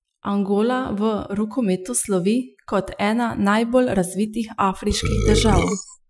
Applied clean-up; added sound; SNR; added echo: classical method Wiener filter.